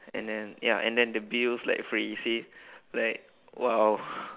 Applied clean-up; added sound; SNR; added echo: none; none; none; none.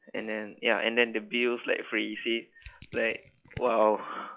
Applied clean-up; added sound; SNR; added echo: classical method log-MMSE.